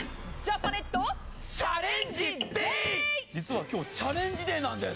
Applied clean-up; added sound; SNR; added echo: none; Domestic sounds, home sounds; 11 dB; none.